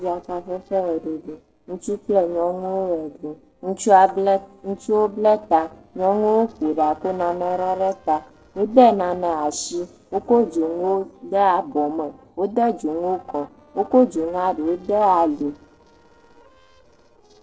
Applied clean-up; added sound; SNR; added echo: neural separator model SepFormer DNS4.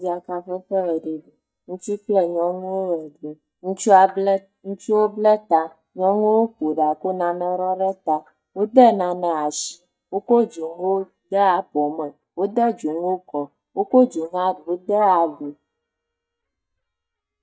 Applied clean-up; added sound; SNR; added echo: neural mask model DeepFilterNet 3.